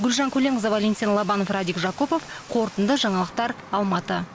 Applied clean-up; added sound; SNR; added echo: none; none; none; none.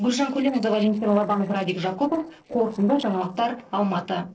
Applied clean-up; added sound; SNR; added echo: neural separator model SepFormer DNS4.